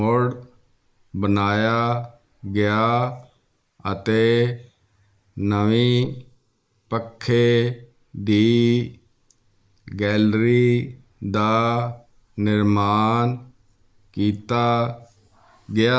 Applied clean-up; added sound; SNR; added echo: neural mask model Resemble Enhance denoiser.